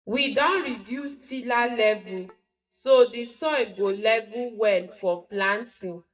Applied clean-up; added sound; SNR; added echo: neural mask model DeepFilterNet 3.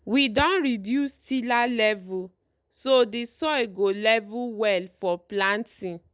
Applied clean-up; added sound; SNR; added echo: none; none; none; none.